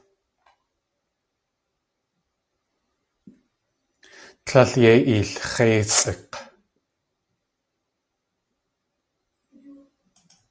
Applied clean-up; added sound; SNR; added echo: none; none; none; none.